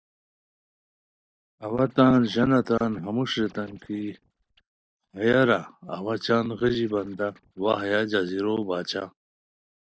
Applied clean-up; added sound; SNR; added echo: neural mask model DeepFilterNet 3.